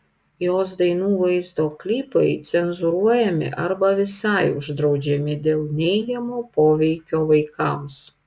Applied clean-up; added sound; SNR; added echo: none; none; none; none.